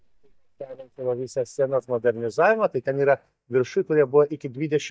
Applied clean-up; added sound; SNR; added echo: neural mask model DeepFilterNet 3.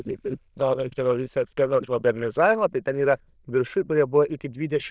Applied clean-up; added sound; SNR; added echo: neural diffusion model UNIVERSE++.